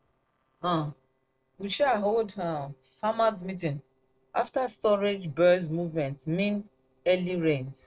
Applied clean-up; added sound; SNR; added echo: neural separator model SepFormer DNS4.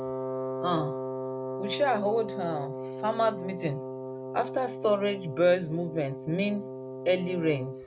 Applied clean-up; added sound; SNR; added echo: none; Wind instrument, woodwind instrument; 6 dB; none.